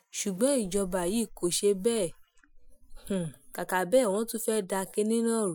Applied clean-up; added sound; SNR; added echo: classical method Wiener filter.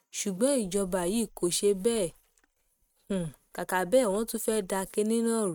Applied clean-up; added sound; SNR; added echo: neural mask model RNNoise.